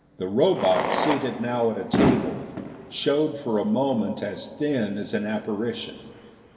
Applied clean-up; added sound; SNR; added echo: none; Fireworks; 5 dB; reverberation time 2.3 s.